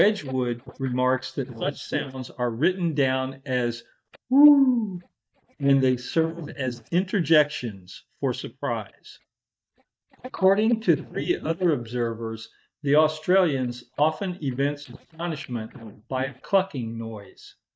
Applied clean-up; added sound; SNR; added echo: neural mask model DeepFilterNet 3.